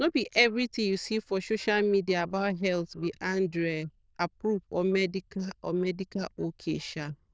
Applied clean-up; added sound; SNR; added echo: neural diffusion model UNIVERSE++.